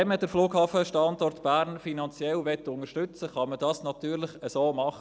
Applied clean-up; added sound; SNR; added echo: none; none; none; none.